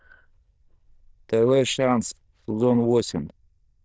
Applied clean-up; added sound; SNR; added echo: neural diffusion model UNIVERSE++.